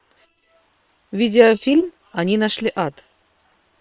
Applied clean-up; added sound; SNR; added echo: neural separator model SepFormer WHAM!.